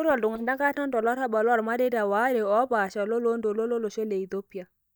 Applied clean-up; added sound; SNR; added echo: neural mask model DeepFilterNet 3.